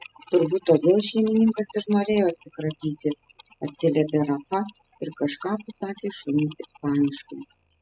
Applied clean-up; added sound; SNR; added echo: classical method spectral subtraction.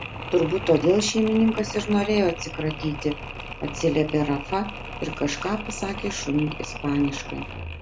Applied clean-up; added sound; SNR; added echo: none; Mechanisms; 10 dB; none.